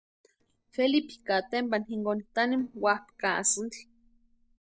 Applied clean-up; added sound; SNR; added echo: neural separator model SepFormer DNS4.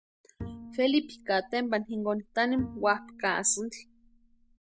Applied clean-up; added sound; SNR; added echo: none; Bowed string instrument; 16 dB; none.